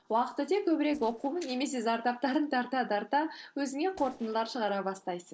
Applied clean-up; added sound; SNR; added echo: neural separator model SepFormer DNS4.